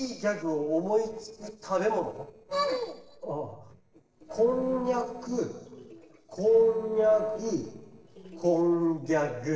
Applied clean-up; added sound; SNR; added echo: neural separator model SepFormer DNS4.